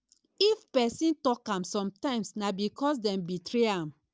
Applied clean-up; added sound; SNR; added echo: none; none; none; none.